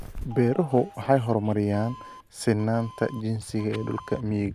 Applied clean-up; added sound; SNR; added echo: none; Doorbell; 17 dB; none.